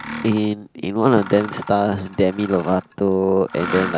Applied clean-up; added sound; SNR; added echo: none; Mechanisms; 13 dB; none.